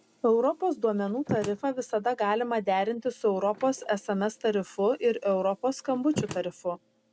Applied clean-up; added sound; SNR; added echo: none; Slam; 15 dB; none.